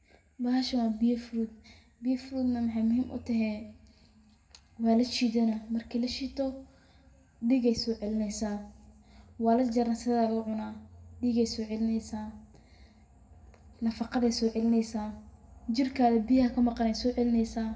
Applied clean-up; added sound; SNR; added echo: none; none; none; reverberation time 0.7 s.